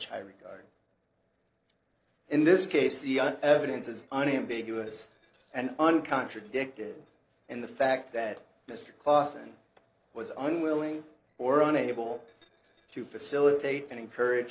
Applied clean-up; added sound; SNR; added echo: neural separator model SepFormer DNS4.